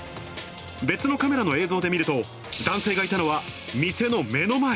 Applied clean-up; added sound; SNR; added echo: none; none; none; none.